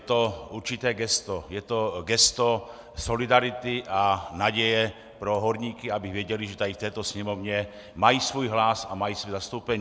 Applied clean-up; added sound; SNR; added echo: none; none; none; none.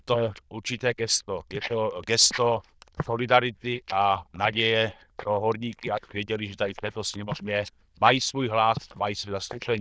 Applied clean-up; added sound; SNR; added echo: neural diffusion model UNIVERSE++.